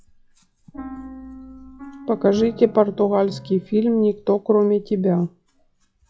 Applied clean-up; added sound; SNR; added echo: classical method log-MMSE.